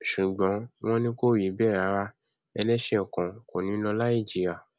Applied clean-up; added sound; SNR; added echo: none; none; none; none.